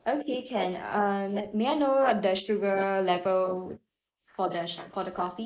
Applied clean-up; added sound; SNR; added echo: neural mask model Resemble Enhance denoiser.